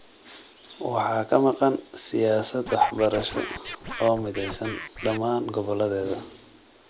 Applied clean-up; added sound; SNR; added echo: none; Scratching (performance technique); 11 dB; none.